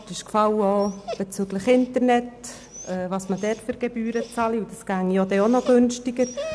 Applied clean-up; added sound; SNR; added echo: none; Dog; 17 dB; none.